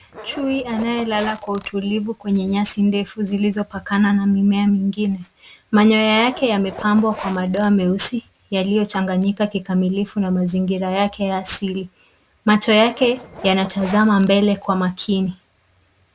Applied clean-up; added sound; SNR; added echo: none; Zipper (clothing); 17 dB; none.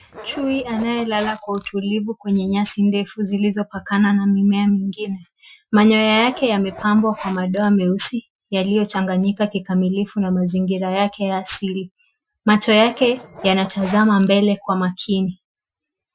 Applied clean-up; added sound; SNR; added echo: classical method Wiener filter.